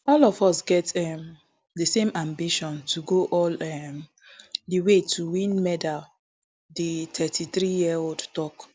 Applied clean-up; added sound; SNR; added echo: none; none; none; none.